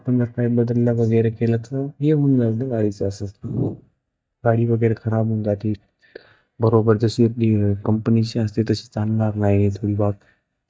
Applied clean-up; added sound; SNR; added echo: neural mask model DeepFilterNet 3.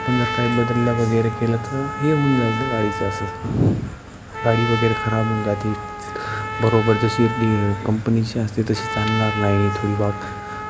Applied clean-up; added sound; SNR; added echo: none; Trumpet; 7 dB; none.